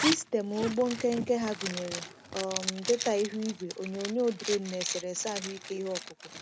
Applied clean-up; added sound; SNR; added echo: none; Zipper (clothing); 5 dB; none.